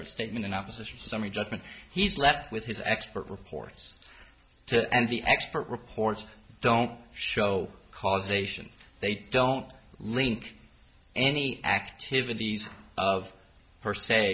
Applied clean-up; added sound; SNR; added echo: none; none; none; none.